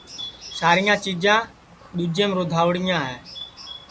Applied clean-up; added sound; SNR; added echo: none; Bird; 18 dB; none.